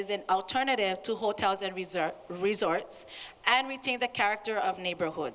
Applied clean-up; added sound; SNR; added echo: none; none; none; none.